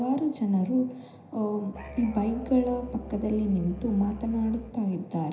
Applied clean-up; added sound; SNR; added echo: none; Musical instrument; 14 dB; reverberation time 0.9 s.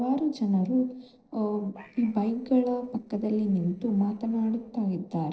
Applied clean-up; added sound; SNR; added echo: neural separator model SepFormer DNS4.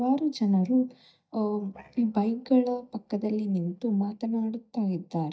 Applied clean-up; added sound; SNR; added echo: neural mask model DeepFilterNet 3.